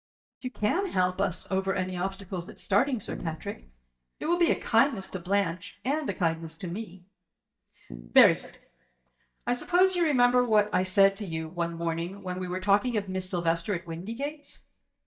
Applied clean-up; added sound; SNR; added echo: neural mask model DeepFilterNet 3.